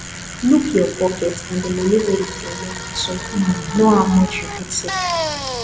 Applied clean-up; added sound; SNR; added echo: none; Bicycle; 8 dB; none.